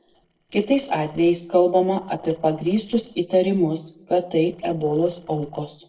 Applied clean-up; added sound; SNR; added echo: neural separator model SepFormer DNS4.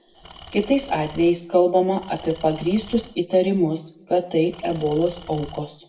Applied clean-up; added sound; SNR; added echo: none; Engine / Tools; 20 dB; reverberation time 0.5 s.